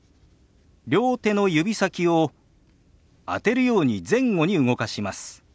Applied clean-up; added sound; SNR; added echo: none; none; none; none.